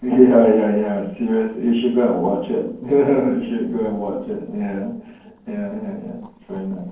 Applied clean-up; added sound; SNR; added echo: neural separator model SepFormer DNS4.